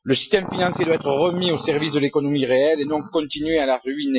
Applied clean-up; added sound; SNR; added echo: classical method Wiener filter.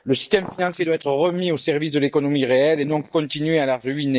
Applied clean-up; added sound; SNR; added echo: neural mask model DeepFilterNet 3.